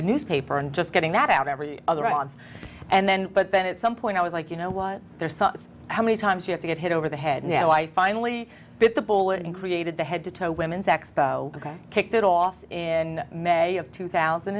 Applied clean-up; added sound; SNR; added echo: none; none; none; none.